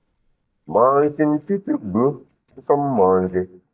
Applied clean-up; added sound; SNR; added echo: neural mask model DeepFilterNet 3.